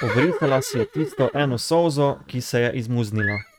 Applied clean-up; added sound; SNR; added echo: neural mask model RNNoise.